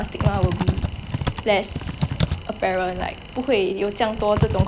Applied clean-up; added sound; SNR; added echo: none; Typing; 1 dB; none.